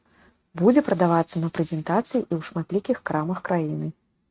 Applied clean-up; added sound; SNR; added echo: neural mask model RNNoise.